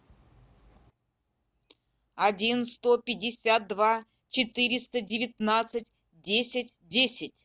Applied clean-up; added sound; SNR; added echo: none; none; none; none.